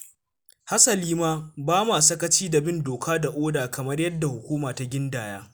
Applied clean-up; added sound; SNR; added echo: none; none; none; none.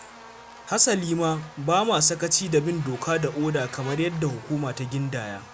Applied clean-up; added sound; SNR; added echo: none; Buzz; 19 dB; none.